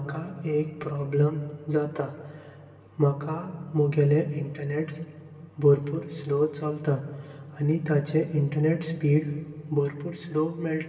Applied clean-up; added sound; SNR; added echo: none; none; none; reverberation time 2.2 s.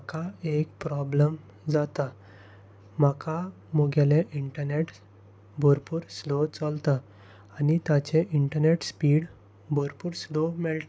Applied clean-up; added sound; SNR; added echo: none; none; none; none.